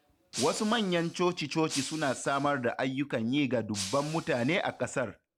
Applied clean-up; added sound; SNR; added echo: none; Shatter; 12 dB; none.